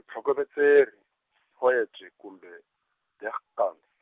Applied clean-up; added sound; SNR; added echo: none; none; none; none.